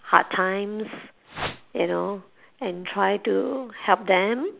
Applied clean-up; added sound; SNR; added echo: none; Whoosh, swoosh, swish; 9 dB; none.